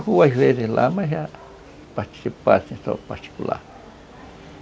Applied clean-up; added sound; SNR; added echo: none; none; none; none.